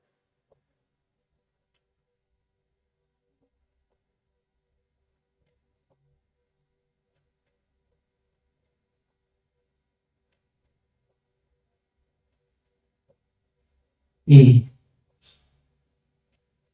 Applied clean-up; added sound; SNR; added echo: neural mask model DeepFilterNet 3.